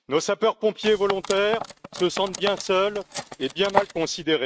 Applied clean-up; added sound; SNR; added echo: neural mask model RNNoise.